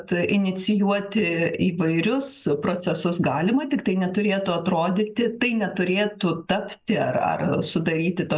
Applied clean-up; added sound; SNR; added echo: neural mask model Resemble Enhance denoiser.